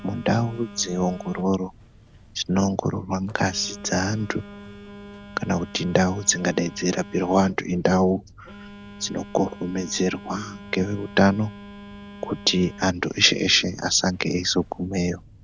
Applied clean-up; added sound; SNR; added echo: none; Telephone; 18 dB; none.